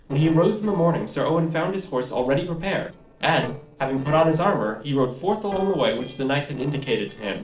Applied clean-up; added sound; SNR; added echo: neural separator model SepFormer DNS4.